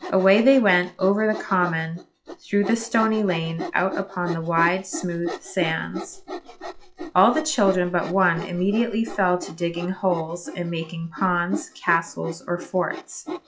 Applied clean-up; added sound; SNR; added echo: classical method log-MMSE.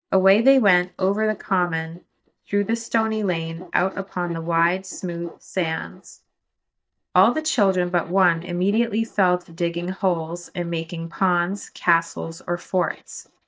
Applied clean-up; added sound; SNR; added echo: neural mask model DeepFilterNet 3.